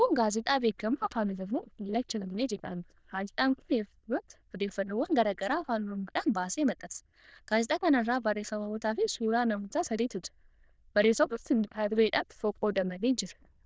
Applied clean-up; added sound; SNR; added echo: neural diffusion model UNIVERSE++.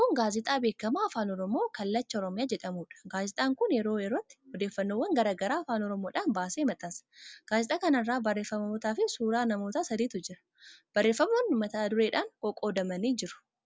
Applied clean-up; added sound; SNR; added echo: none; none; none; none.